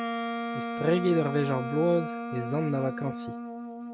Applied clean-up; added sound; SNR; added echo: none; Wind instrument, woodwind instrument; 5 dB; none.